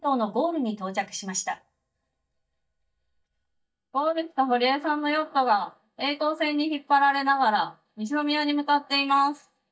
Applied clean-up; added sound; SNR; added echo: neural mask model DeepFilterNet 3.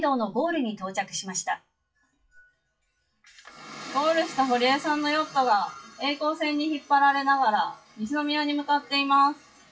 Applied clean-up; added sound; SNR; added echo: classical method WPE with log-MMSE.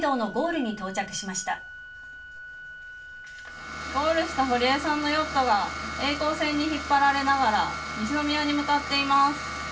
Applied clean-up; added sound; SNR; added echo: none; Organ; 16 dB; reverberation time 0.2 s.